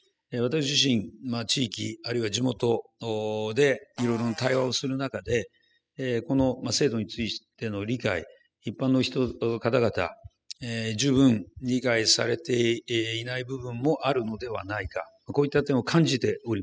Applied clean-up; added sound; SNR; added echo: classical method spectral subtraction.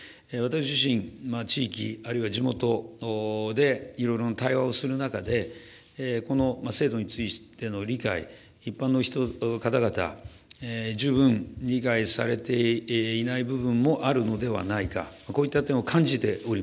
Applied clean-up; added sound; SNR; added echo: none; none; none; none.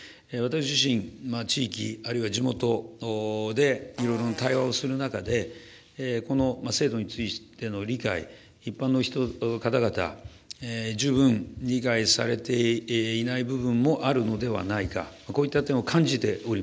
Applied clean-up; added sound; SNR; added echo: none; Fart; 17 dB; none.